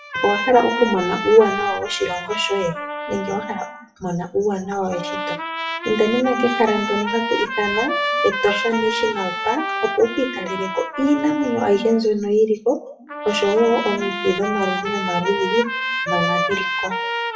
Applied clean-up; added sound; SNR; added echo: classical method WPE with log-MMSE.